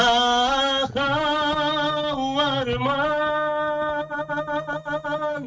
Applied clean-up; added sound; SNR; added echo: neural mask model RNNoise.